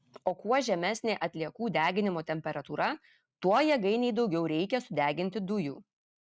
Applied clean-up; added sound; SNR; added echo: none; none; none; none.